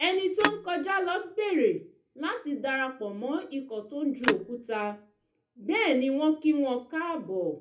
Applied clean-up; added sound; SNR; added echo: none; Telephone; 5 dB; reverberation time 0.3 s.